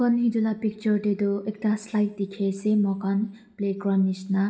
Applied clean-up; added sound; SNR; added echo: none; none; none; reverberation time 0.6 s.